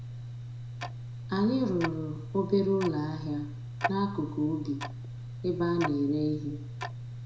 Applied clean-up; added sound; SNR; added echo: none; Tick-tock; 7 dB; reverberation time 0.5 s.